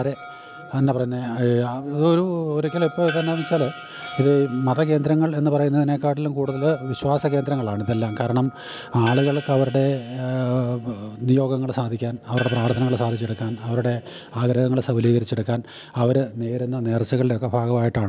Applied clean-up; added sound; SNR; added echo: none; Hi-hat; 17 dB; none.